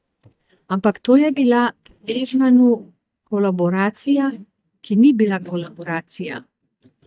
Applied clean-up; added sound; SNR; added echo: neural mask model DeepFilterNet 3.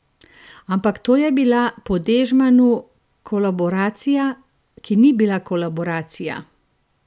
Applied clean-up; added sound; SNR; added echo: none; none; none; none.